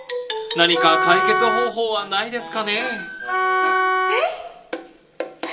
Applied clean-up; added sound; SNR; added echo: none; Wind instrument, woodwind instrument; 0 dB; reverberation time 0.2 s.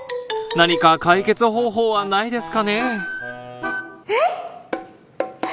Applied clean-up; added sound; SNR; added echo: none; none; none; none.